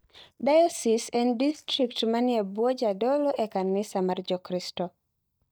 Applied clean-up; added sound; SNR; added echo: neural mask model DeepFilterNet 3.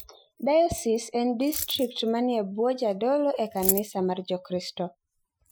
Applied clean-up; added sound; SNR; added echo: classical method Wiener filter.